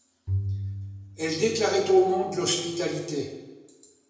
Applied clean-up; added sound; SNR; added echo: none; Bowed string instrument; 8 dB; reverberation time 0.9 s.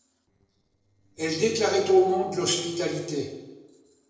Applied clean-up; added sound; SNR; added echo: neural separator model SepFormer DNS4.